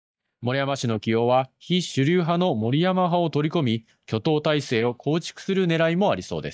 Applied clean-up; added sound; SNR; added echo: neural mask model DeepFilterNet 3.